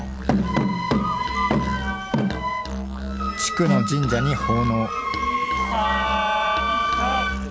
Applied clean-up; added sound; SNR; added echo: none; Musical instrument; 7 dB; none.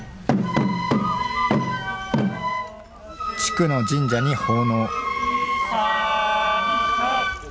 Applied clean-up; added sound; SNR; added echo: none; none; none; none.